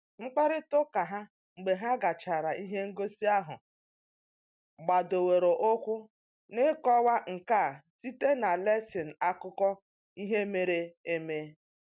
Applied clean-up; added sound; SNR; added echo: none; none; none; none.